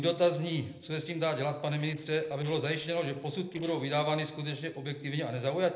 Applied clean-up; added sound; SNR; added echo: neural separator model SepFormer DNS4.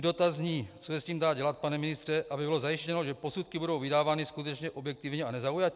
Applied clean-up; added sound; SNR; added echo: none; none; none; none.